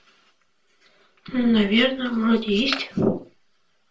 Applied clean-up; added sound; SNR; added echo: none; none; none; reverberation time 0.2 s.